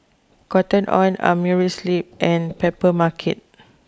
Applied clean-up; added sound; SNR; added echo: none; none; none; none.